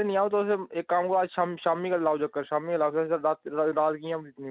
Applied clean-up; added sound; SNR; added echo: none; none; none; none.